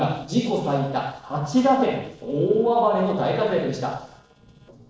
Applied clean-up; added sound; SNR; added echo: neural separator model SepFormer DNS4.